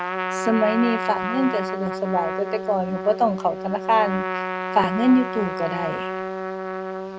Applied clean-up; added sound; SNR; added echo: none; Trumpet; 5 dB; none.